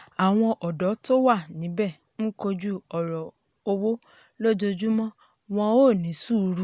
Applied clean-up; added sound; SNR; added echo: none; none; none; none.